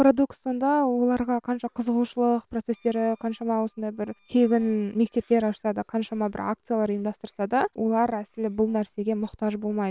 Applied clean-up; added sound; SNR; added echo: neural separator model SepFormer WHAM!.